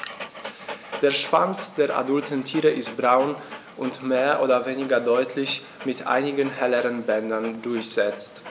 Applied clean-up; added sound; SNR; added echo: none; Dog; 16 dB; none.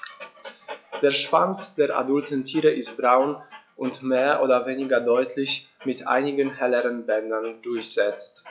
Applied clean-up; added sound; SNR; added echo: classical method log-MMSE.